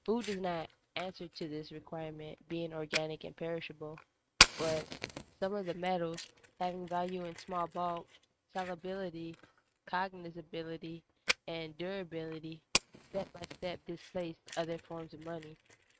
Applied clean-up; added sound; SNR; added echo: neural mask model RNNoise.